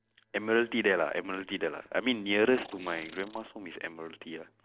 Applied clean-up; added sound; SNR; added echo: neural separator model SepFormer DNS4.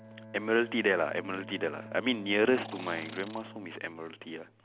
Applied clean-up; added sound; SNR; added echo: none; Bowed string instrument + Insect; 15 dB; none.